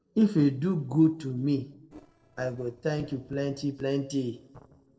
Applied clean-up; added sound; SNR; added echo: neural separator model SepFormer DNS4.